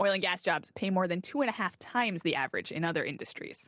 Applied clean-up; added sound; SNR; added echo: none; none; none; none.